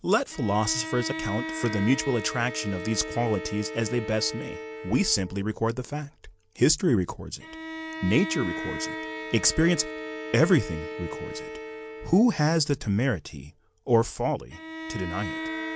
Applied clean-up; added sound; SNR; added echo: none; Bowed string instrument + Bowed string instrument; 10 dB; none.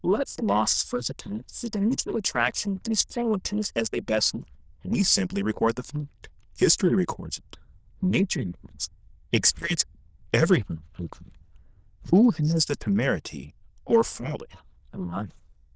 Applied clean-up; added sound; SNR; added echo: neural diffusion model UNIVERSE++.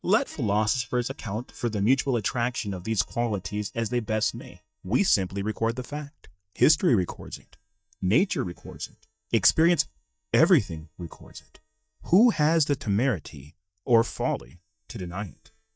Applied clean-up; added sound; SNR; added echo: neural mask model DeepFilterNet 3.